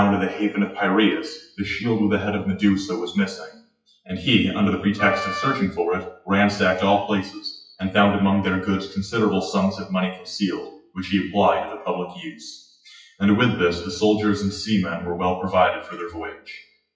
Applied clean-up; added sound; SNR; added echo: classical method WPE with log-MMSE.